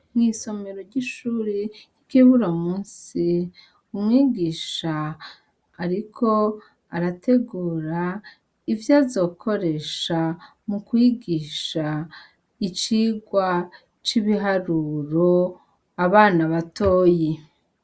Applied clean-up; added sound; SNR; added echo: none; none; none; none.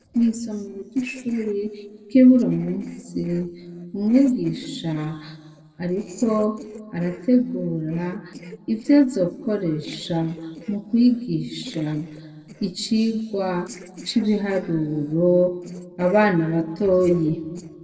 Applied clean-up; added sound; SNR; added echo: neural separator model SepFormer DNS4.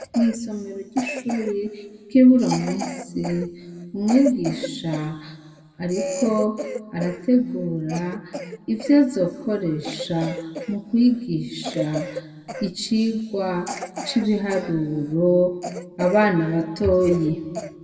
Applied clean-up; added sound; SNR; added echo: none; Cough; 12 dB; reverberation time 1.4 s.